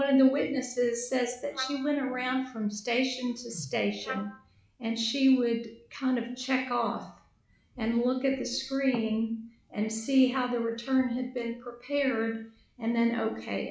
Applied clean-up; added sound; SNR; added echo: classical method log-MMSE.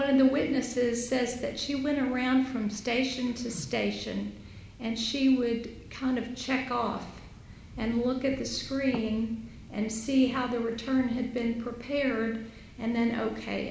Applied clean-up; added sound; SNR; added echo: none; none; none; none.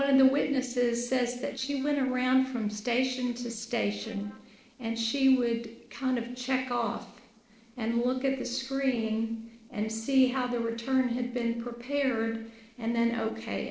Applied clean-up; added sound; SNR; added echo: neural separator model SepFormer DNS4.